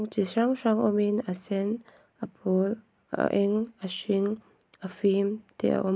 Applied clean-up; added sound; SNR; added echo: none; none; none; none.